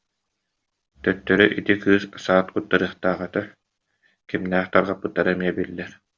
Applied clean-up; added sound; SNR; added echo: none; none; none; none.